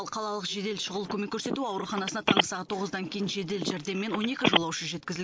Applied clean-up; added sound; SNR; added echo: neural mask model Resemble Enhance denoiser.